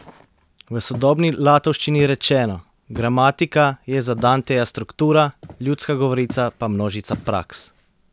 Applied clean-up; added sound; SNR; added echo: none; Walk, footsteps; 19 dB; none.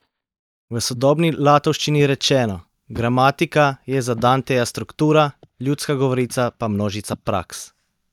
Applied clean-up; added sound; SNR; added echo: neural mask model DeepFilterNet 3.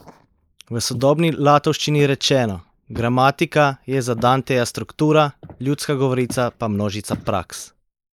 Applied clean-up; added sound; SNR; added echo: neural mask model Resemble Enhance denoiser.